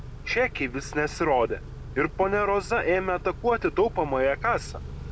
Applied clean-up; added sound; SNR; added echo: none; Idling / Accelerating, revving, vroom / Car; 12 dB; none.